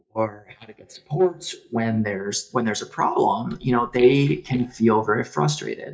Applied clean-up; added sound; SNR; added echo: neural mask model DeepFilterNet 3.